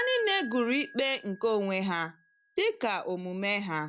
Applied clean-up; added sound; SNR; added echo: none; Piano; 14 dB; none.